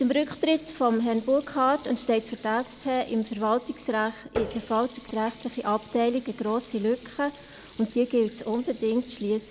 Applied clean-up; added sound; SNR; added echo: none; Water tap, faucet; 15 dB; none.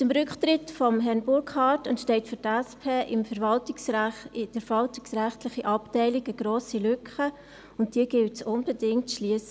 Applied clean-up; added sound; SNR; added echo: none; none; none; none.